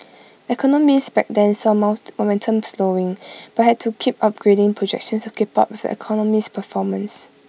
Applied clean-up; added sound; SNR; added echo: none; none; none; none.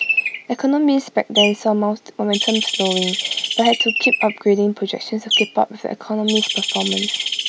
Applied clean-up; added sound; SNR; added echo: none; Bird; 3 dB; none.